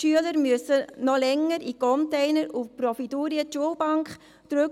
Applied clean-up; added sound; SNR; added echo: none; none; none; none.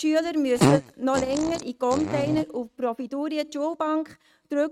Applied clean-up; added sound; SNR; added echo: neural mask model RNNoise.